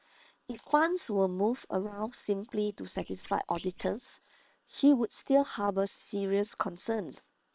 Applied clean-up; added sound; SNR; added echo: neural separator model SepFormer WHAM!.